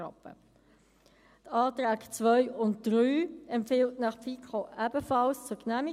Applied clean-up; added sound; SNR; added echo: none; none; none; none.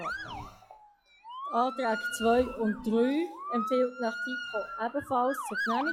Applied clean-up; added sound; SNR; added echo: classical method log-MMSE.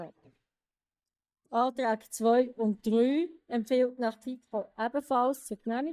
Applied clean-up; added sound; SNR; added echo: neural mask model DeepFilterNet 3.